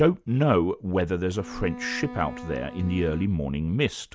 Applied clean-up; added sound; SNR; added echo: none; Bowed string instrument; 14 dB; none.